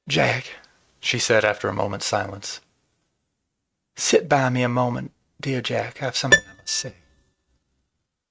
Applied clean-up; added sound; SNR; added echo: neural mask model RNNoise.